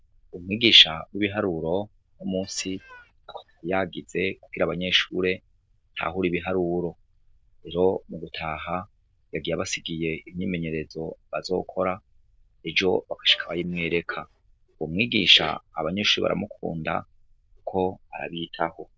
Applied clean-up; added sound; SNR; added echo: neural diffusion model UNIVERSE++.